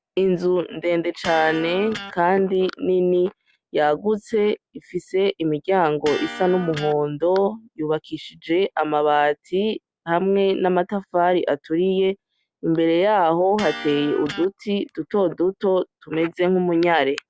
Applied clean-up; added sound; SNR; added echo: none; Electric guitar; 16 dB; none.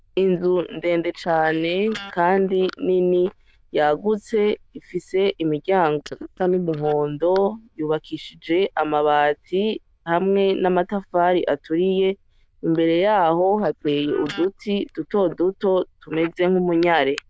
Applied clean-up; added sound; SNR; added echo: neural diffusion model UNIVERSE++.